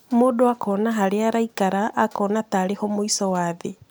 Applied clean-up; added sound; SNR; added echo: none; none; none; none.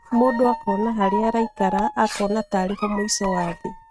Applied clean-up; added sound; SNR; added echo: neural mask model RNNoise.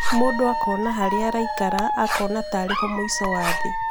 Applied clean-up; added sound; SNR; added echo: none; Writing + Alarm / Dog; 0 dB; none.